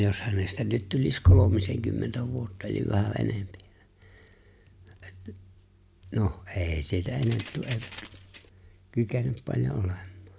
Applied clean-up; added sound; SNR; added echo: none; Keys jangling; 8 dB; none.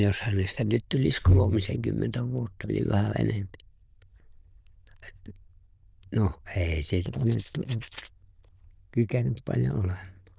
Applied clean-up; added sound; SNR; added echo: neural diffusion model UNIVERSE++.